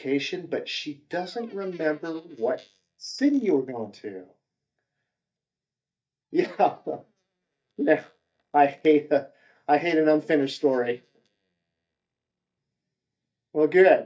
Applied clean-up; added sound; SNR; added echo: neural mask model DeepFilterNet 3.